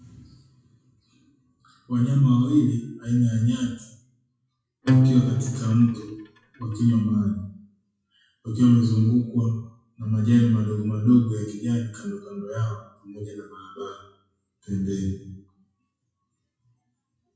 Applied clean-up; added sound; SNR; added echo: classical method WPE with log-MMSE.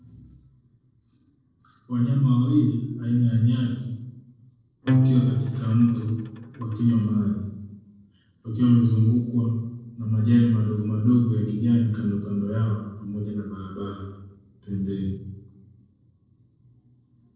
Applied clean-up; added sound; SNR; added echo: neural separator model SepFormer DNS4.